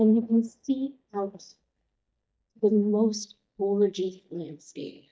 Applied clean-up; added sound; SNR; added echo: neural mask model DeepFilterNet 3.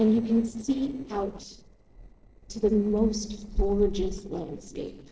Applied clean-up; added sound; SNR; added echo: neural separator model SepFormer DNS4.